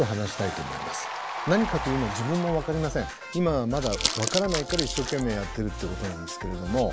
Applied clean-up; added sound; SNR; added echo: none; Crumpling, crinkling; 4 dB; none.